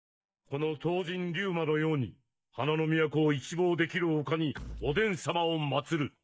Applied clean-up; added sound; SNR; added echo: neural mask model DeepFilterNet 3.